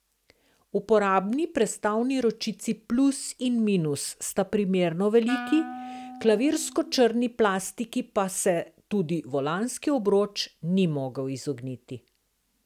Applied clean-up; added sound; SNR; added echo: none; Wind instrument, woodwind instrument; 13 dB; none.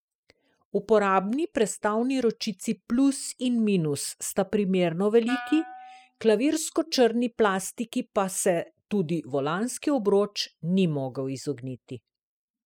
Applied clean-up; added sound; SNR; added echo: classical method spectral subtraction.